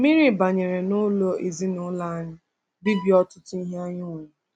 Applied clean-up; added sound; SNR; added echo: none; Bowed string instrument; 18 dB; none.